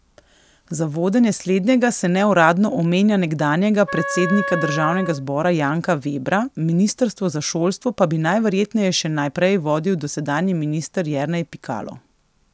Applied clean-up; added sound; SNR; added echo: none; Wind instrument, woodwind instrument; 8 dB; none.